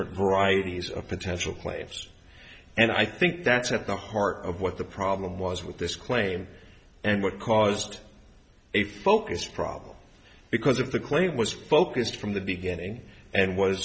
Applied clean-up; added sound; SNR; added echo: none; none; none; none.